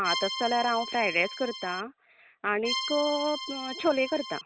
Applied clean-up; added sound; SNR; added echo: none; Accordion; 6 dB; none.